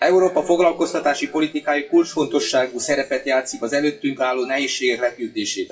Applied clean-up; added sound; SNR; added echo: classical method WPE with log-MMSE.